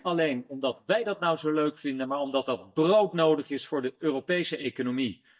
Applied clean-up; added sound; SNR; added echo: neural mask model DeepFilterNet 3.